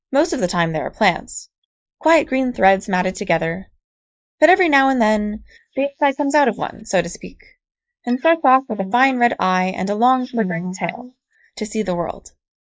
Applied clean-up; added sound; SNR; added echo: neural mask model Resemble Enhance denoiser.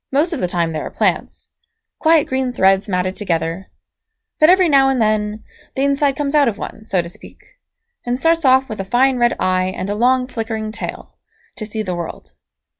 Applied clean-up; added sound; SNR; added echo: none; none; none; none.